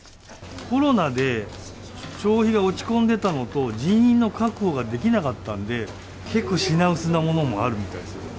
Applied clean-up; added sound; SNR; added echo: none; none; none; none.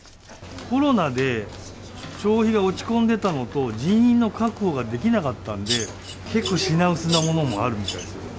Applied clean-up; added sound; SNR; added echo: none; Bird vocalization, bird call, bird song; 9 dB; none.